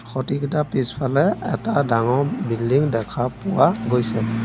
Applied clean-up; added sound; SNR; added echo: none; none; none; none.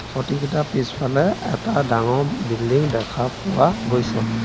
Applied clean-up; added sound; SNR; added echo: none; Ocean / Boat, Water vehicle; 13 dB; none.